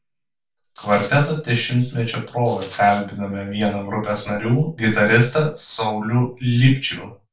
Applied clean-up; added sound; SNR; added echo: neural separator model SepFormer DNS4.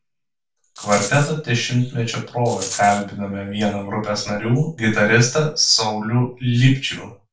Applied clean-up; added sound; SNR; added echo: none; Rattle; 11 dB; reverberation time 0.3 s.